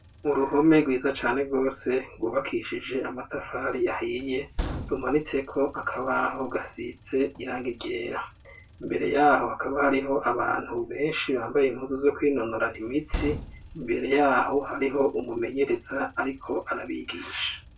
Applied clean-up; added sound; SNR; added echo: none; Train; 16 dB; reverberation time 0.2 s.